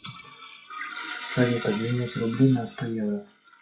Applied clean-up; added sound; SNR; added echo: classical method log-MMSE.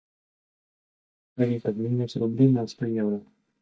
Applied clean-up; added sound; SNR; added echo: neural mask model DeepFilterNet 3.